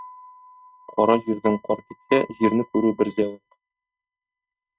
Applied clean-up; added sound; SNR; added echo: neural mask model RNNoise.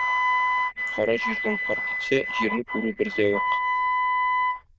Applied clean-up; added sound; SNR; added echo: neural diffusion model UNIVERSE++.